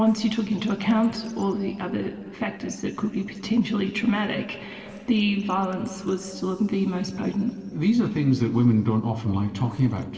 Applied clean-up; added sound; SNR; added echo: neural separator model SepFormer DNS4.